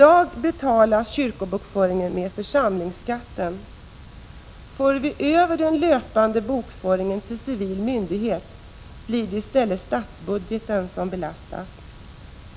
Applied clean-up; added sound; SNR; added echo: none; none; none; none.